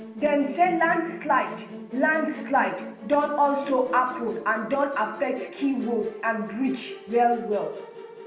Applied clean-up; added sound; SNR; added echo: none; Musical instrument; 14 dB; reverberation time 0.6 s.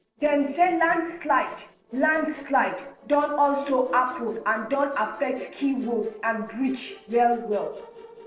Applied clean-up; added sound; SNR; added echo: neural separator model SepFormer DNS4.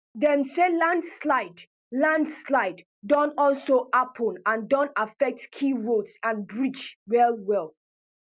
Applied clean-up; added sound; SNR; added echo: none; none; none; none.